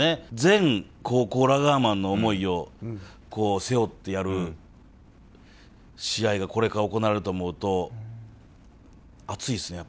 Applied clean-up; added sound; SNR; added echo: none; none; none; none.